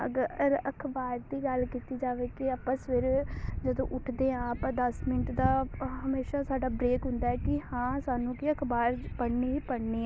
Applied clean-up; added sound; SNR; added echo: none; none; none; none.